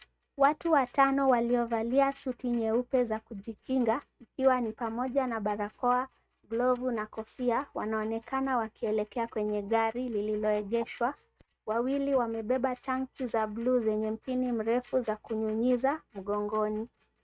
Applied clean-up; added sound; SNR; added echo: neural mask model RNNoise.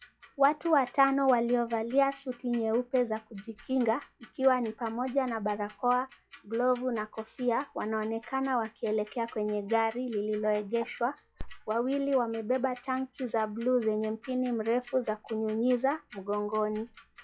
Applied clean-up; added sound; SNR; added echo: classical method log-MMSE.